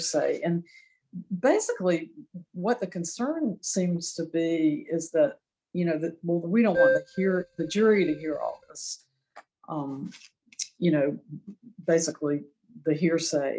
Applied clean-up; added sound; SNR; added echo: neural mask model RNNoise.